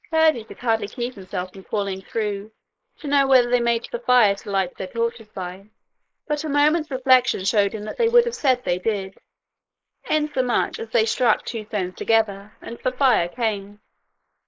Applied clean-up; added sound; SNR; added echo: neural mask model Resemble Enhance denoiser.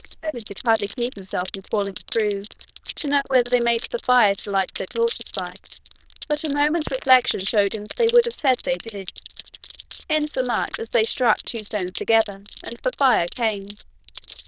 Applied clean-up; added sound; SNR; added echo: neural diffusion model UNIVERSE++.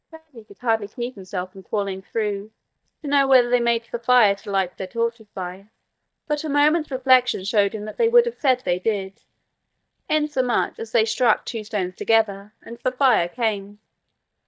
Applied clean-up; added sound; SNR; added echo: neural mask model DeepFilterNet 3.